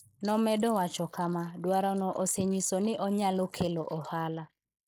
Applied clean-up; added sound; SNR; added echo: neural mask model Resemble Enhance denoiser.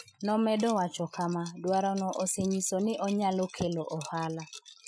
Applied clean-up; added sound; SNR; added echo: classical method Wiener filter.